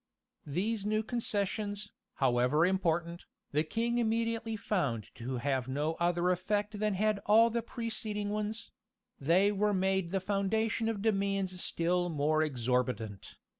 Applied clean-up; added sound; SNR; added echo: none; none; none; none.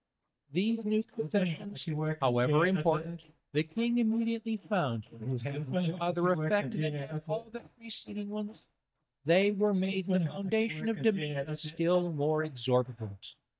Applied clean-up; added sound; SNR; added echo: neural mask model DeepFilterNet 3.